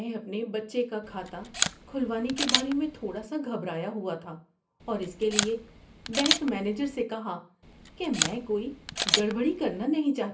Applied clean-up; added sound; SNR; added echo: none; Camera; 1 dB; reverberation time 0.3 s.